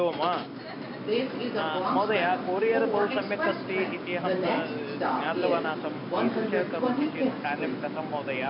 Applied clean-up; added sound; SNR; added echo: none; Subway, metro, underground; -1 dB; none.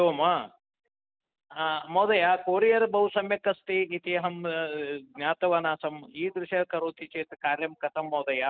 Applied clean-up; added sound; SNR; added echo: none; none; none; none.